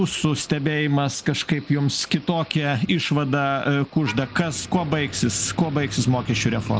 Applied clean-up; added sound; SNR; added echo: none; Motor vehicle (road); 15 dB; none.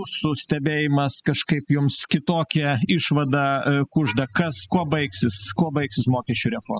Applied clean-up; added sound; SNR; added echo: classical method spectral subtraction.